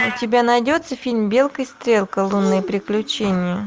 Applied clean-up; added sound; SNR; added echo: none; Meow; 15 dB; none.